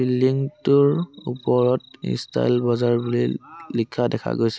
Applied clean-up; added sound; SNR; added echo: none; none; none; none.